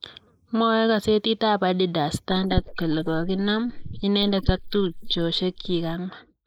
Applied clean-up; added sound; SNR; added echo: neural mask model Resemble Enhance denoiser.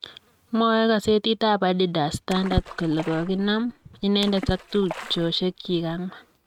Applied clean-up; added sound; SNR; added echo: neural mask model RNNoise.